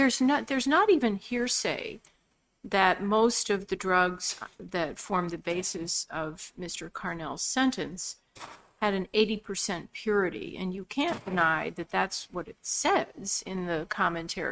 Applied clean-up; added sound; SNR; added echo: neural mask model RNNoise.